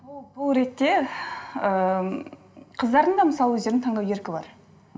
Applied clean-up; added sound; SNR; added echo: none; none; none; reverberation time 0.7 s.